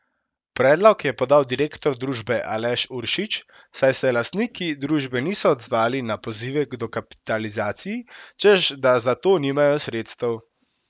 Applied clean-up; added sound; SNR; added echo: none; none; none; none.